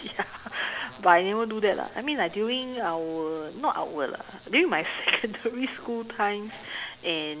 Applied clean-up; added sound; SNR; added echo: none; none; none; none.